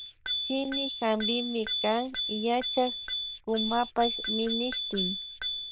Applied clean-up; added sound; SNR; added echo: neural diffusion model UNIVERSE++.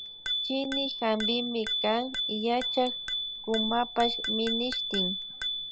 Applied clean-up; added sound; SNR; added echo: none; Bicycle bell; 2 dB; none.